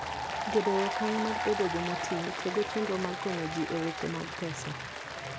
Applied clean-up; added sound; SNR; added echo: none; Applause; 2 dB; none.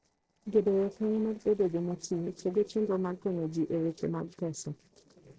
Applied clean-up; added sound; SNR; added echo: neural separator model SepFormer DNS4.